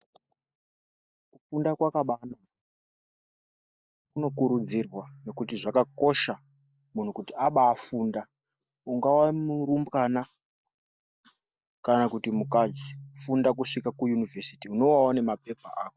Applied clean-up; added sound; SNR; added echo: neural mask model DeepFilterNet 3.